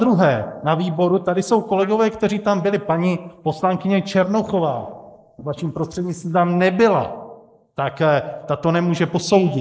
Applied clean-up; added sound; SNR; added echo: neural mask model Resemble Enhance denoiser.